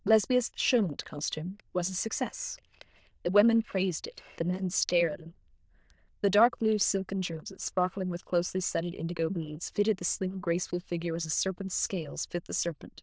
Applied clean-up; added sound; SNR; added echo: neural diffusion model UNIVERSE++.